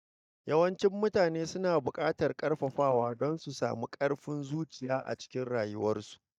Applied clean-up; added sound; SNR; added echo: neural mask model DeepFilterNet 3.